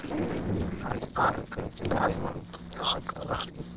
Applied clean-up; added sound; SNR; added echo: neural separator model SepFormer DNS4.